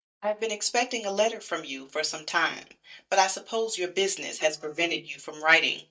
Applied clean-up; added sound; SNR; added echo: neural mask model DeepFilterNet 3.